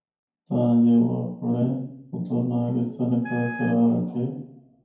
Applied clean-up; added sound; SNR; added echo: none; Wind instrument, woodwind instrument; 14 dB; reverberation time 0.9 s.